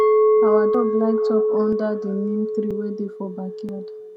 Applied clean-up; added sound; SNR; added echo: none; Chink, clink; -5 dB; none.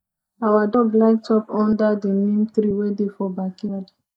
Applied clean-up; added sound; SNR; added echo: neural mask model Resemble Enhance denoiser.